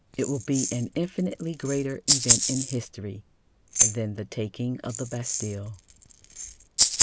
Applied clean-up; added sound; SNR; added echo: none; Rattle (instrument); -3 dB; none.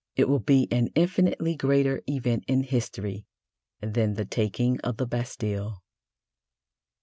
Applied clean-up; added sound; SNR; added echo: none; none; none; none.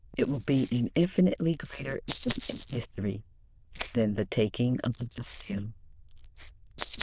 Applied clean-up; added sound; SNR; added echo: neural diffusion model UNIVERSE++.